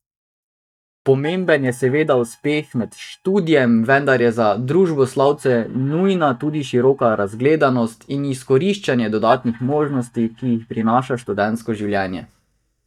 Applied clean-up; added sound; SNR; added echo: neural mask model DeepFilterNet 3.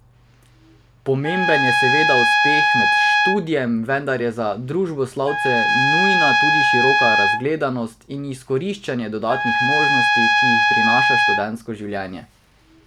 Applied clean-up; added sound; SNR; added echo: none; Trumpet; -4 dB; none.